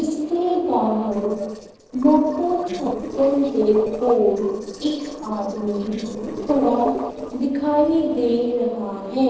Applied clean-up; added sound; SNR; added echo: neural separator model SepFormer DNS4.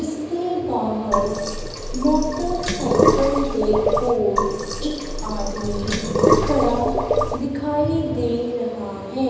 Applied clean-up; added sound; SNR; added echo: none; Sink (filling or washing); -1 dB; reverberation time 1.1 s.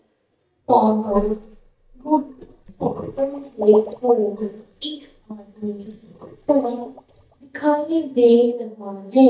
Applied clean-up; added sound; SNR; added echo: neural mask model DeepFilterNet 3.